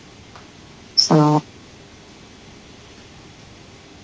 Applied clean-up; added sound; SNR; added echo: none; none; none; none.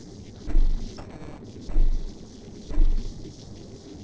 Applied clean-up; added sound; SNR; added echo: neural separator model SepFormer DNS4.